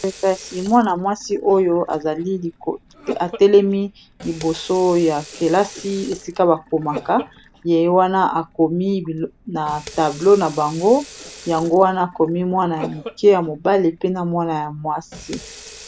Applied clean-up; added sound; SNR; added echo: none; Cough + Sink (filling or washing) / Water tap, faucet; 19 dB; none.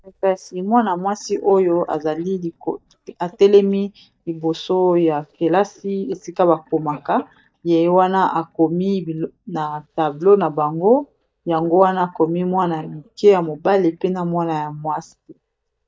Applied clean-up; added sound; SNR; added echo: neural mask model DeepFilterNet 3.